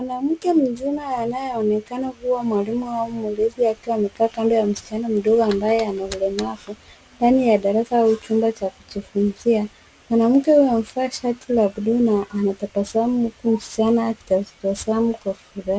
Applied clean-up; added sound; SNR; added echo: none; none; none; none.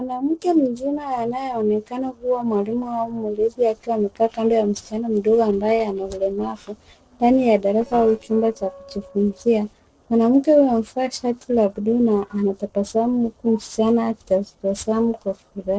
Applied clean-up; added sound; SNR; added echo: neural separator model SepFormer DNS4.